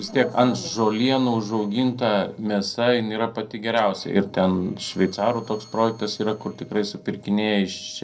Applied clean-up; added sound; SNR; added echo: neural separator model SepFormer DNS4.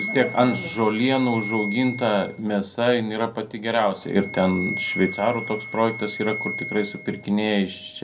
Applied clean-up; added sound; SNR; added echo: none; Wind instrument, woodwind instrument; 11 dB; reverberation time 0.2 s.